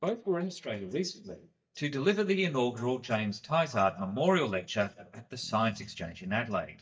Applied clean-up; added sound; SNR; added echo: neural mask model DeepFilterNet 3.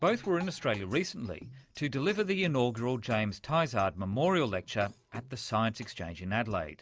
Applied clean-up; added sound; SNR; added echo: none; none; none; none.